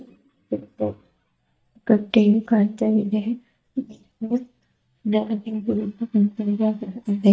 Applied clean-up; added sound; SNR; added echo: neural mask model DeepFilterNet 3.